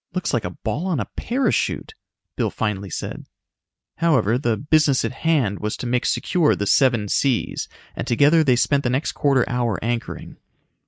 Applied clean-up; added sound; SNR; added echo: none; none; none; none.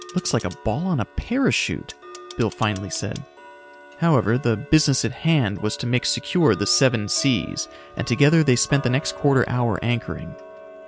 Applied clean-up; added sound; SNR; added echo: none; Tick-tock; 18 dB; none.